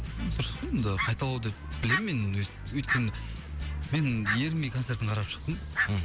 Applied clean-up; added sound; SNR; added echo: none; Fowl; 6 dB; none.